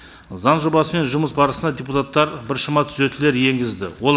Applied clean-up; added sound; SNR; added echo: none; none; none; none.